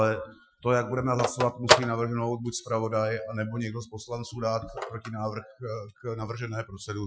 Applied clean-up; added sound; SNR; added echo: classical method Wiener filter.